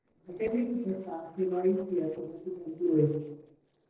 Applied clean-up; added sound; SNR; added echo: neural separator model SepFormer DNS4.